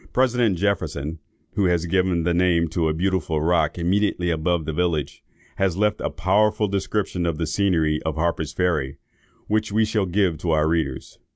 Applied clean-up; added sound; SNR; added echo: none; none; none; none.